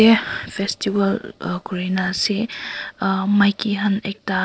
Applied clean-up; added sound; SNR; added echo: neural separator model SepFormer DNS4.